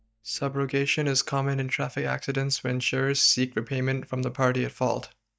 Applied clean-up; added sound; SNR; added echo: neural mask model DeepFilterNet 3.